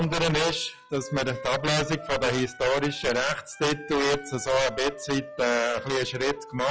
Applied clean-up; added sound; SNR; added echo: classical method log-MMSE.